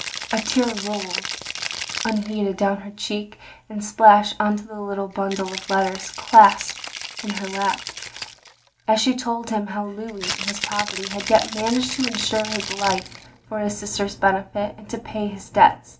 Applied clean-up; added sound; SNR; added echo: none; Rattle (instrument); 11 dB; reverberation time 0.2 s.